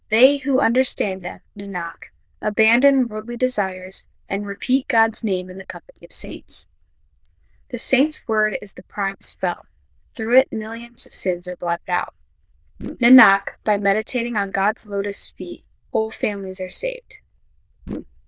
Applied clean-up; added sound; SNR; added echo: neural diffusion model UNIVERSE++.